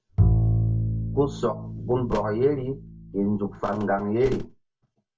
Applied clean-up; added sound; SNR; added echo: none; Bowed string instrument; -1 dB; reverberation time 0.1 s.